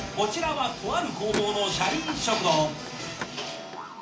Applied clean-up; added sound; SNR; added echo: none; Car; 12 dB; reverberation time 0.4 s.